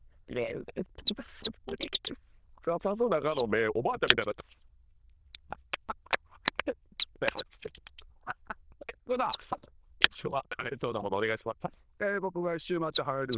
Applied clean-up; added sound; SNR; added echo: neural diffusion model UNIVERSE++.